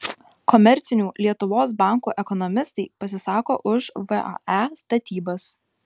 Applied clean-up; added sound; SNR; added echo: none; none; none; none.